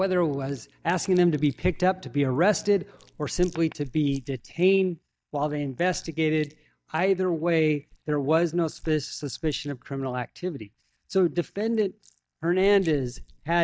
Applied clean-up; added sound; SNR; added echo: neural mask model DeepFilterNet 3.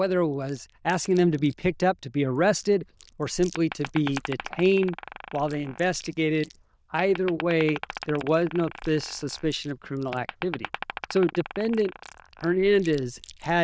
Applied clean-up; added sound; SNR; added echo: neural diffusion model UNIVERSE++.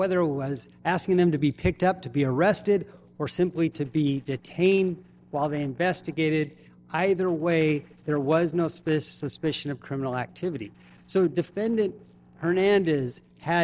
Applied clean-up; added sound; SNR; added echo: neural separator model SepFormer DNS4.